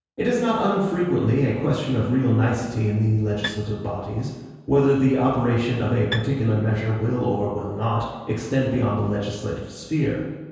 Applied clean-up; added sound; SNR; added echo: none; Bowed string instrument; 14 dB; reverberation time 1.2 s.